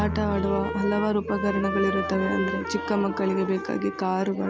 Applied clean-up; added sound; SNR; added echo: none; Bowed string instrument + Trumpet; 7 dB; none.